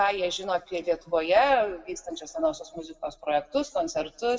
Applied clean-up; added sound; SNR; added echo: none; none; none; reverberation time 0.9 s.